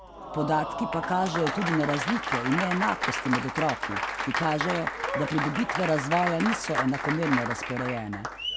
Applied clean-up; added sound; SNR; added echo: none; Applause; 3 dB; none.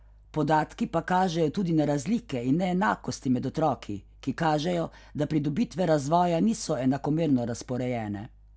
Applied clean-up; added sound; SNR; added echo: none; none; none; none.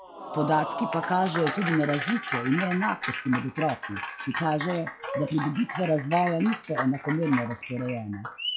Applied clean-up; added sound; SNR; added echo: classical method log-MMSE.